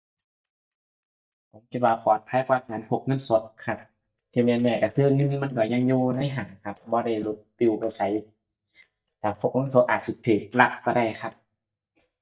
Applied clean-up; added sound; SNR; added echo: neural mask model DeepFilterNet 3.